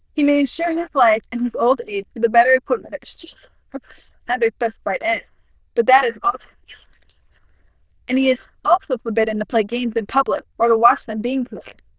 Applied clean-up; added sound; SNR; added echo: neural diffusion model UNIVERSE++.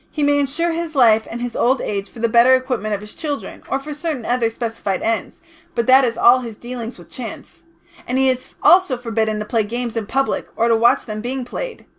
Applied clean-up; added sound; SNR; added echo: none; none; none; none.